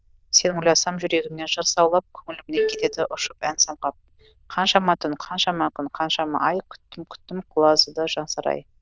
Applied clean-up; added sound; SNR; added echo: neural diffusion model UNIVERSE++.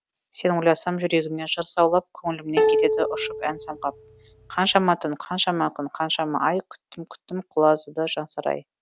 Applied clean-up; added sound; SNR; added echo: none; Plucked string instrument; 1 dB; none.